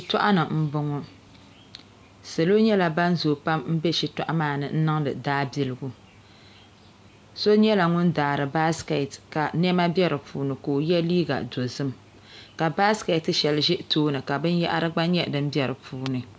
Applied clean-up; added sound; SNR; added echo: none; none; none; none.